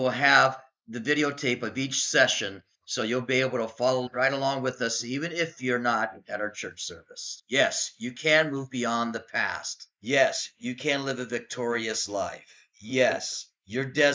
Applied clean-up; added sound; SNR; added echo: neural mask model Resemble Enhance denoiser.